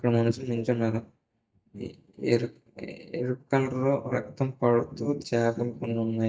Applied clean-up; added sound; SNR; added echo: neural mask model DeepFilterNet 3.